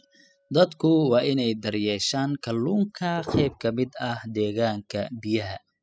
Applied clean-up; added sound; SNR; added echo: classical method spectral subtraction.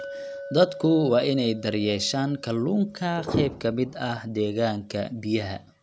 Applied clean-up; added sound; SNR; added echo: none; Chink, clink; 18 dB; none.